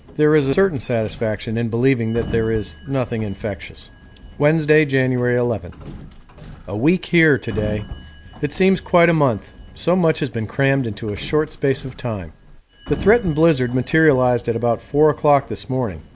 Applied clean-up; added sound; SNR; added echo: none; Sliding door; 17 dB; none.